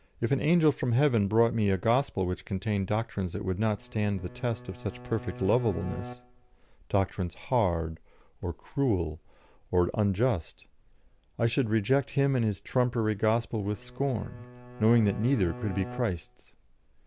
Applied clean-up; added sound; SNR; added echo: none; Bowed string instrument; 15 dB; none.